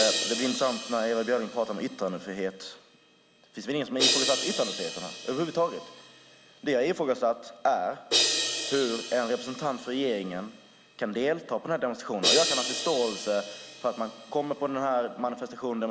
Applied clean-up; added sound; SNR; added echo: none; Crash cymbal; 4 dB; none.